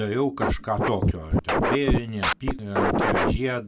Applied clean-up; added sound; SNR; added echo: none; Scratching (performance technique); -4 dB; none.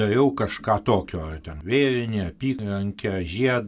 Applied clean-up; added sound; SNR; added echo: none; none; none; none.